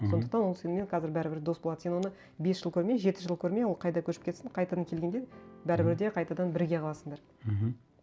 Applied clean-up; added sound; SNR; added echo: none; none; none; none.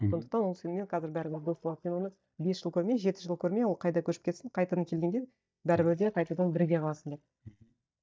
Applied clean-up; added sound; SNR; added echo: neural mask model DeepFilterNet 3.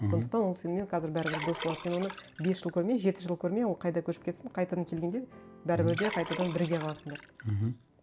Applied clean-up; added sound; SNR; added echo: none; Liquid; 10 dB; none.